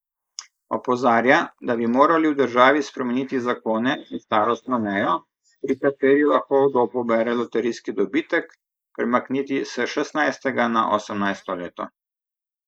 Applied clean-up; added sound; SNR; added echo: neural mask model Resemble Enhance denoiser.